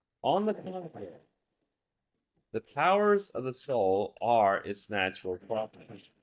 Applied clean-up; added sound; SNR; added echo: neural mask model DeepFilterNet 3.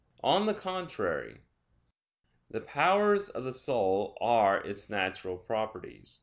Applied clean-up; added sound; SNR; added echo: none; none; none; none.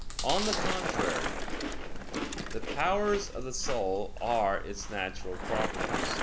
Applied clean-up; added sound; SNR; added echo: none; Bicycle + Chewing, mastication; 0 dB; none.